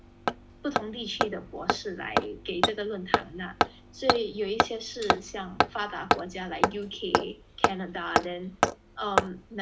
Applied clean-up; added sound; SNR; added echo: none; Hammer; -5 dB; none.